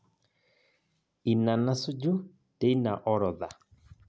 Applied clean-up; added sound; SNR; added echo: none; none; none; none.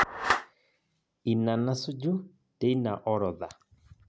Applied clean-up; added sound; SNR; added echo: none; Clapping; 6 dB; none.